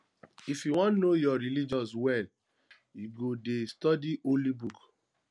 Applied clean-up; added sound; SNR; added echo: none; none; none; none.